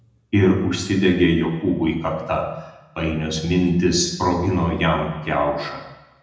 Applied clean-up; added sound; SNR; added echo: none; none; none; reverberation time 0.9 s.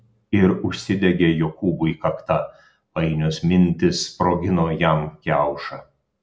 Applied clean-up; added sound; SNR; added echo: none; none; none; none.